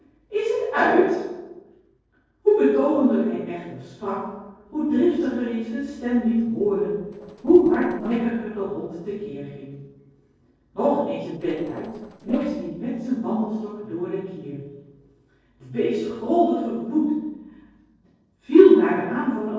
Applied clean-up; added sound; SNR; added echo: neural separator model SepFormer DNS4.